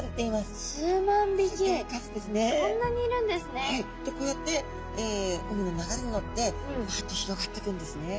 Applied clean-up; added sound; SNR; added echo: none; none; none; none.